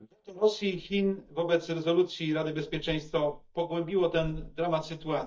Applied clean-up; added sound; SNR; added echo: neural mask model DeepFilterNet 3.